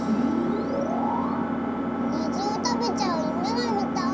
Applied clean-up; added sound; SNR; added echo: none; Engine; -3 dB; reverberation time 0.3 s.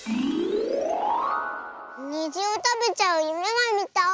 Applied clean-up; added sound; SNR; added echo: none; none; none; none.